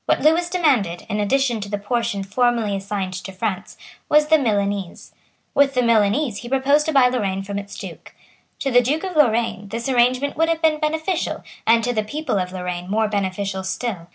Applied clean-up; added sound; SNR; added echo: none; none; none; none.